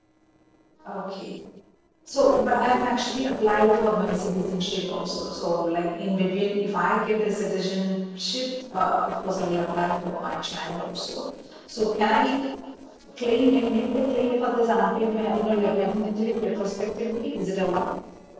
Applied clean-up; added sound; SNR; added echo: neural separator model SepFormer DNS4.